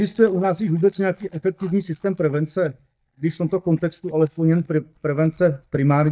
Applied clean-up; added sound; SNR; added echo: neural mask model DeepFilterNet 3.